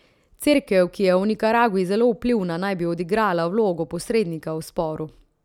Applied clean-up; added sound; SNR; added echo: none; none; none; none.